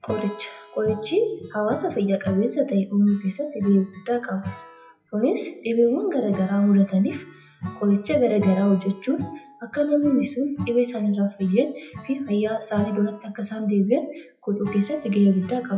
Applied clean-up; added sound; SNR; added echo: classical method WPE with log-MMSE.